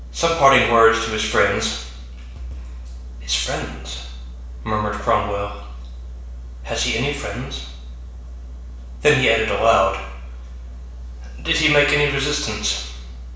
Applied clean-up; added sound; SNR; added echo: none; none; none; reverberation time 0.7 s.